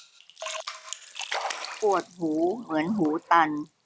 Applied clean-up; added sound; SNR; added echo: none; Splash, splatter; 11 dB; none.